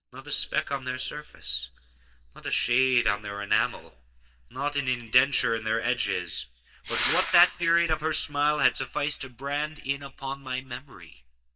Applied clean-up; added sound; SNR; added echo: neural mask model DeepFilterNet 3.